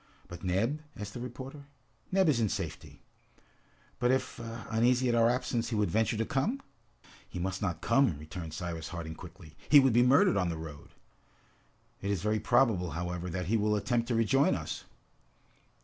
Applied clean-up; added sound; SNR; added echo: none; none; none; none.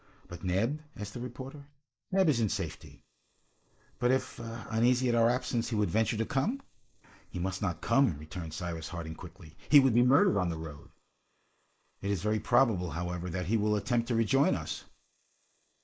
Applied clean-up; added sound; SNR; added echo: neural mask model Resemble Enhance denoiser.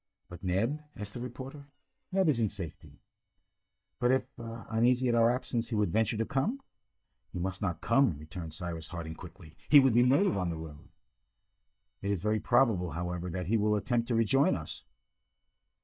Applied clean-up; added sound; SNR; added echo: neural mask model DeepFilterNet 3.